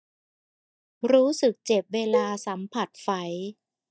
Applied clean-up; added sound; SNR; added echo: neural mask model DeepFilterNet 3.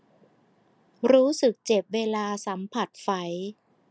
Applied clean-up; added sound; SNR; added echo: none; none; none; none.